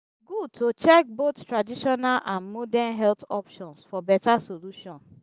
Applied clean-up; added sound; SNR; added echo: none; none; none; none.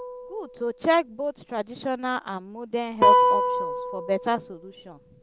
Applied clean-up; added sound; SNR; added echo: none; Guitar; -2 dB; none.